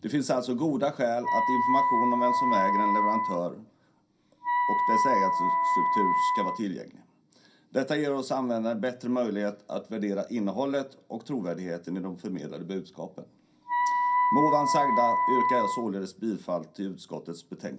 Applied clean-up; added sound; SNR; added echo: none; Wind instrument, woodwind instrument; -4 dB; reverberation time 0.3 s.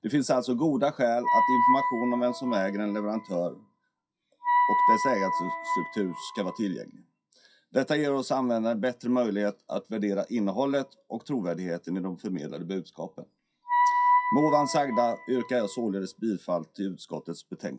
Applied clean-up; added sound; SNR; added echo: classical method WPE with log-MMSE.